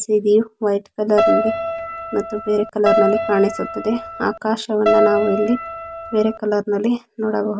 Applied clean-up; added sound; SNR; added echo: none; Keyboard (musical); 2 dB; none.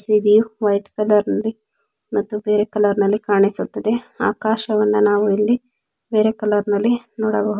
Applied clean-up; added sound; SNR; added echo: none; none; none; none.